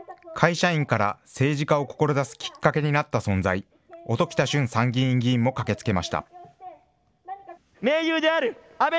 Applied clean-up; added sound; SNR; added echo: none; none; none; none.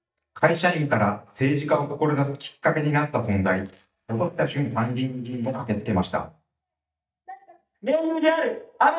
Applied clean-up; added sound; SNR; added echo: neural mask model DeepFilterNet 3.